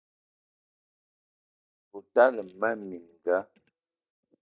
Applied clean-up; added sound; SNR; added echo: neural mask model DeepFilterNet 3.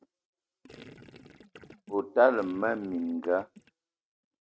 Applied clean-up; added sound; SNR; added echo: neural mask model RNNoise.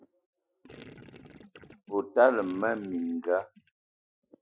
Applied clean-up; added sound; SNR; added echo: classical method Wiener filter.